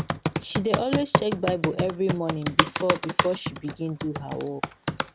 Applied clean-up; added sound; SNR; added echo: none; Computer keyboard; -1 dB; none.